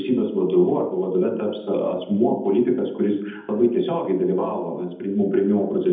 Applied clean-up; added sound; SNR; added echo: none; none; none; reverberation time 0.8 s.